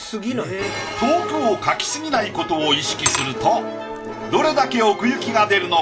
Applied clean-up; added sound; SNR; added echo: none; Glass / Liquid; 11 dB; reverberation time 0.2 s.